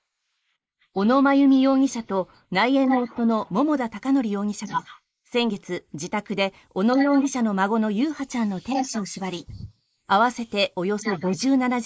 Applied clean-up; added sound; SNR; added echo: neural mask model Resemble Enhance denoiser.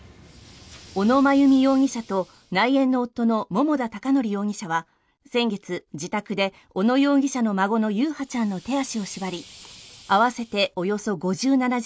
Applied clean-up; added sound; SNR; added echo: none; none; none; none.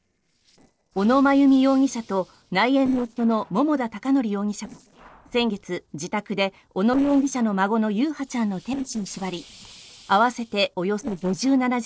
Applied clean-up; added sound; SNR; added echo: neural separator model SepFormer DNS4.